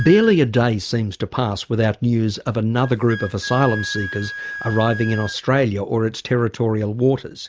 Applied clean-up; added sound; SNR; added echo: none; Wind instrument, woodwind instrument; 15 dB; none.